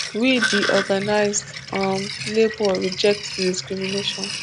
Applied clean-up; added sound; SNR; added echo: none; Sink (filling or washing); 6 dB; none.